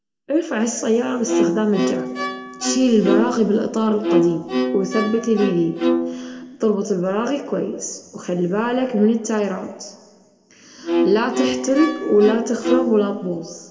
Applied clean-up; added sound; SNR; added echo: none; Bowed string instrument; 2 dB; reverberation time 1.4 s.